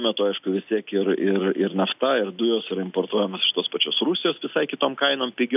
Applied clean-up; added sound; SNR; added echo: none; none; none; none.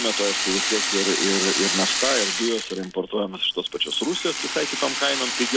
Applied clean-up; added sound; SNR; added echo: none; Rattle (instrument); 0 dB; none.